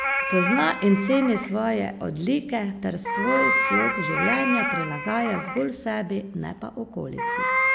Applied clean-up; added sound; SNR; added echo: none; Meow; 2 dB; none.